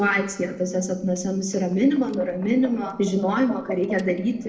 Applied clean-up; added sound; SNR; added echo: neural separator model SepFormer DNS4.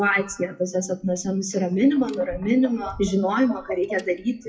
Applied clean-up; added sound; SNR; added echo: classical method WPE with log-MMSE.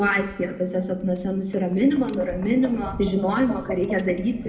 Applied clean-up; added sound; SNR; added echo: none; Tap; 17 dB; reverberation time 0.8 s.